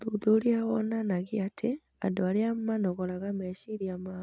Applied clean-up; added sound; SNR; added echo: none; none; none; none.